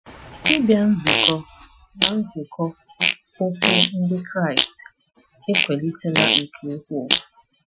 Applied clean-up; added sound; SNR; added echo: classical method Wiener filter.